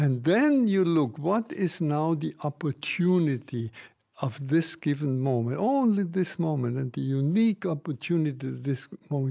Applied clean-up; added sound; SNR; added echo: none; none; none; none.